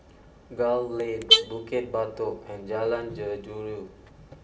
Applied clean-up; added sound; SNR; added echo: none; Alarm / Car; 0 dB; reverberation time 0.6 s.